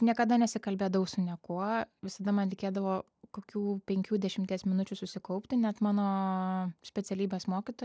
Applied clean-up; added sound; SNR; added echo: none; none; none; none.